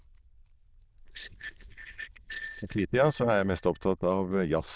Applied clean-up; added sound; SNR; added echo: neural diffusion model UNIVERSE++.